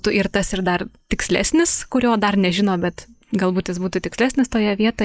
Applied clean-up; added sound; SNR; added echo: none; none; none; none.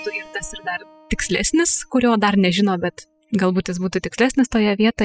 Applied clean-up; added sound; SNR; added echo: classical method spectral subtraction.